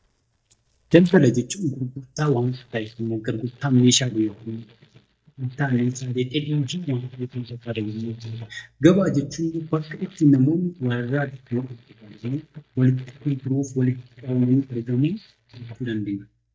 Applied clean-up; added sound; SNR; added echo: neural mask model DeepFilterNet 3.